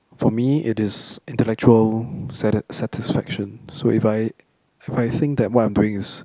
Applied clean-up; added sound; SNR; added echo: none; none; none; none.